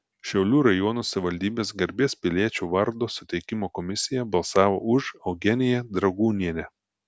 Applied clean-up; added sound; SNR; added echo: none; none; none; none.